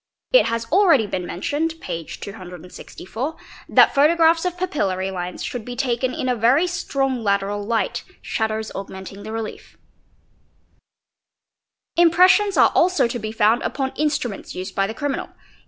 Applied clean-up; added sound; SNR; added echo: none; none; none; none.